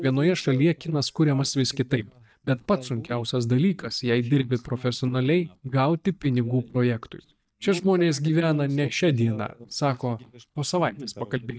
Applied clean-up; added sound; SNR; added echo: neural mask model DeepFilterNet 3.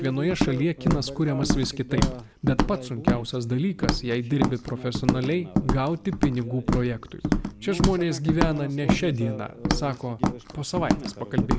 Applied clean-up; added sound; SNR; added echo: none; Walk, footsteps; 1 dB; none.